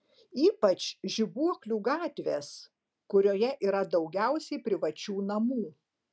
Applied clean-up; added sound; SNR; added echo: none; none; none; none.